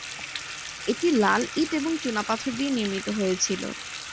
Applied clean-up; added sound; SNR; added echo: none; Bathtub (filling or washing) / Water tap, faucet; 10 dB; none.